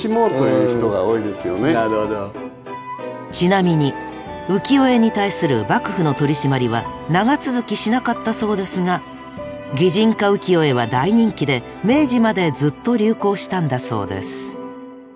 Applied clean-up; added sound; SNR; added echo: none; none; none; none.